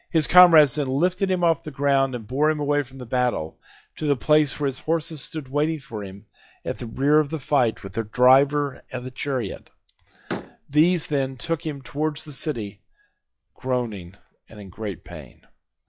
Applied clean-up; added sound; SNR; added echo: classical method log-MMSE.